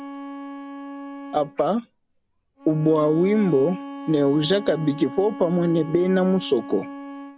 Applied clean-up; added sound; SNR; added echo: none; Bowed string instrument; 13 dB; none.